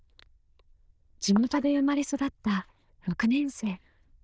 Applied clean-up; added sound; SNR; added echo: neural diffusion model UNIVERSE++.